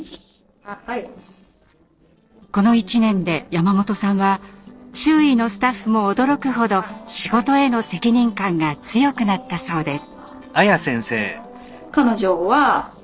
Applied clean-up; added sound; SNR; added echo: neural separator model SepFormer DNS4.